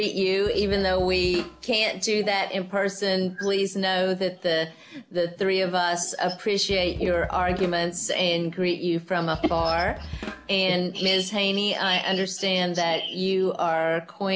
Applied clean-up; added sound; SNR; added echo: none; Drum kit; 14 dB; none.